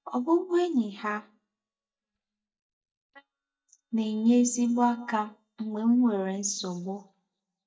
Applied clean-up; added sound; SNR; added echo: neural mask model DeepFilterNet 3.